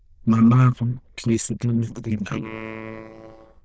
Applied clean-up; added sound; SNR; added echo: neural diffusion model UNIVERSE++.